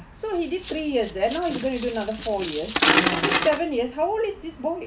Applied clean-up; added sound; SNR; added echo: none; Coin (dropping); 1 dB; none.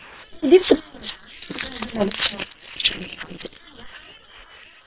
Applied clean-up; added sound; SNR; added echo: neural separator model SepFormer WHAM!.